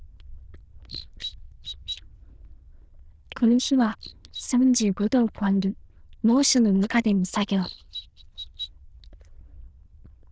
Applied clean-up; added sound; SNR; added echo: neural diffusion model UNIVERSE++.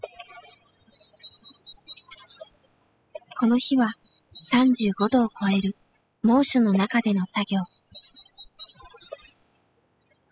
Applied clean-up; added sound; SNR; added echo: classical method spectral subtraction.